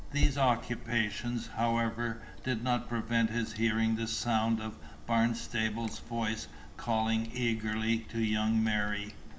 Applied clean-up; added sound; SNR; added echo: none; Chewing, mastication; 8 dB; reverberation time 2.0 s.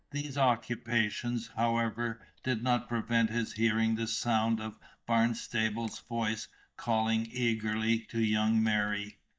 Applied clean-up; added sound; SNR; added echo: neural mask model DeepFilterNet 3.